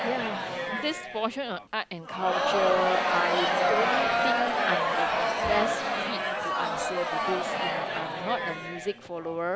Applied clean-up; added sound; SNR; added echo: none; Crowd; -4 dB; none.